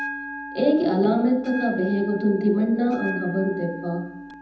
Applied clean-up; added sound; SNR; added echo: none; Bell; 12 dB; reverberation time 0.8 s.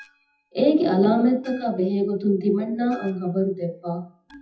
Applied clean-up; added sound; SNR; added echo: classical method WPE with log-MMSE.